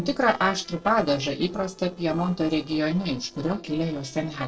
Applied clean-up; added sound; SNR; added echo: neural separator model SepFormer DNS4.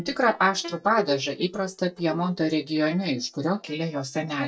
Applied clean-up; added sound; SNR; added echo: neural mask model DeepFilterNet 3.